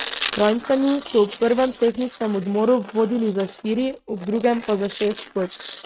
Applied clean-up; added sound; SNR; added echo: neural mask model RNNoise.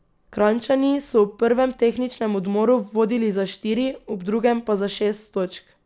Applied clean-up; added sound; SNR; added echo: none; none; none; none.